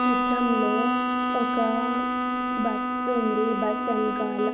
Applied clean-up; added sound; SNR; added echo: neural mask model RNNoise.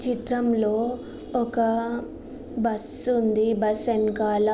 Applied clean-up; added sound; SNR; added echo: none; none; none; none.